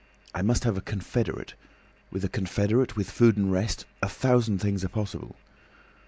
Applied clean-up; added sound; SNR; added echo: none; none; none; none.